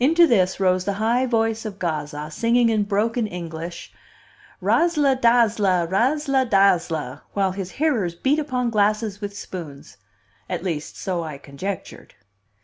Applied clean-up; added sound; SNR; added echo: none; none; none; none.